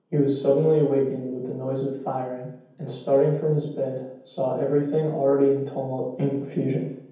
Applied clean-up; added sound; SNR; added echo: none; none; none; reverberation time 0.9 s.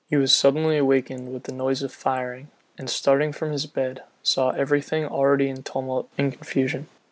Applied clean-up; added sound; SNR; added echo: none; none; none; none.